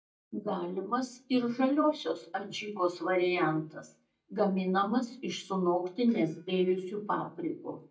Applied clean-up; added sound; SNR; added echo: neural mask model DeepFilterNet 3.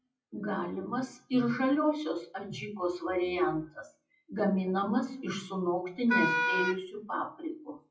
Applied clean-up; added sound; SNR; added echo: classical method WPE with log-MMSE.